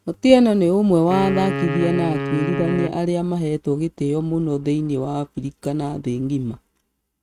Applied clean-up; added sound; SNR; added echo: neural mask model RNNoise.